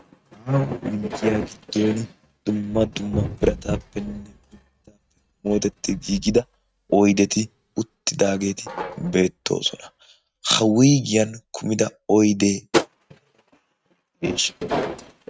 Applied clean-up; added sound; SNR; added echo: neural mask model RNNoise.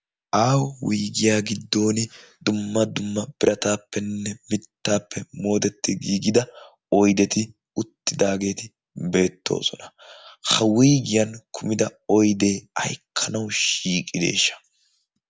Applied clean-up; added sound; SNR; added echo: none; none; none; none.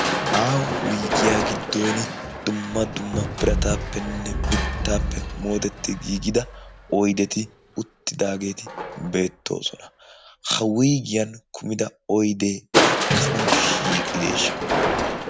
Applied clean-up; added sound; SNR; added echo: none; Crushing; 1 dB; none.